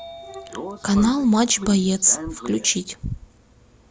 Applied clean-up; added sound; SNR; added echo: none; Sliding door / Train; 15 dB; none.